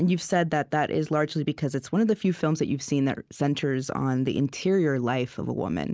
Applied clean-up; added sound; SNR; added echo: none; none; none; none.